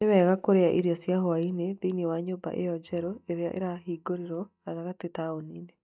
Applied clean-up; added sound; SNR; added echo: neural mask model DeepFilterNet 3.